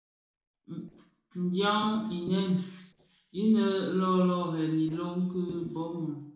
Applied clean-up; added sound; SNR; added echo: neural separator model SepFormer DNS4.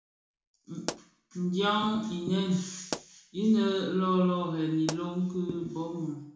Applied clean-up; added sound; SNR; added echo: none; Explosion; 15 dB; reverberation time 0.7 s.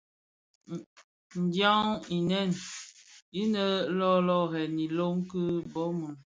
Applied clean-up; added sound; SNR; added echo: none; none; none; none.